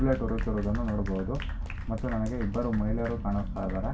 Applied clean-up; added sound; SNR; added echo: none; Applause / Clapping; 20 dB; reverberation time 0.2 s.